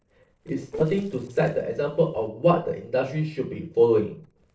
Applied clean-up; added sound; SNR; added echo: neural separator model SepFormer DNS4.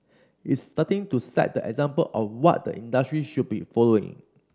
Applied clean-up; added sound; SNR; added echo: none; none; none; none.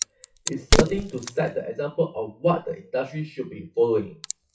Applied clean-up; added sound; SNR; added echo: classical method WPE with log-MMSE.